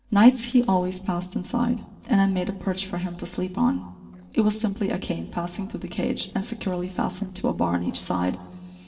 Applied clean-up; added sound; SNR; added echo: neural separator model SepFormer DNS4.